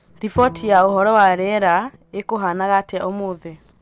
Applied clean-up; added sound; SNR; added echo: none; Bowed string instrument; 20 dB; none.